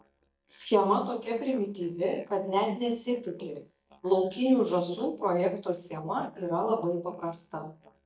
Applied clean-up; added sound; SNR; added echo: neural mask model DeepFilterNet 3.